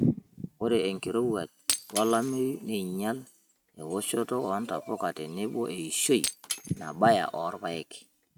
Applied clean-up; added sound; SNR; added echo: neural mask model RNNoise.